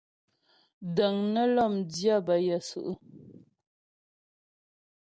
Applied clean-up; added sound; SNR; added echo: none; none; none; none.